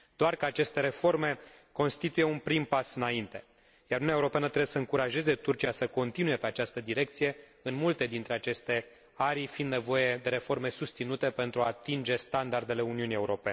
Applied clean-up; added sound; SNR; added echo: none; none; none; none.